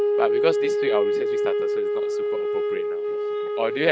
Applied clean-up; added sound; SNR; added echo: neural mask model RNNoise.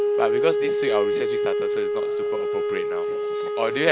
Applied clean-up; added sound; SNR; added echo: none; Wind instrument, woodwind instrument; -4 dB; none.